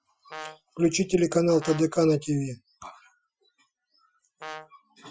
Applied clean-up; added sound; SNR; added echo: classical method Wiener filter.